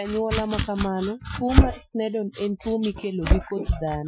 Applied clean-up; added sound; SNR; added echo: classical method Wiener filter.